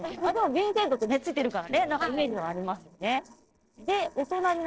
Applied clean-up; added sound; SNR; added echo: neural separator model SepFormer DNS4.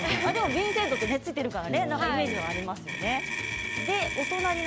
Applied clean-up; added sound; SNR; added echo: none; Motor vehicle (road); 5 dB; none.